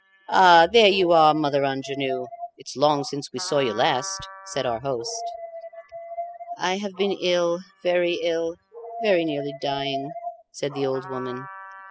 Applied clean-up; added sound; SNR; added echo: classical method spectral subtraction.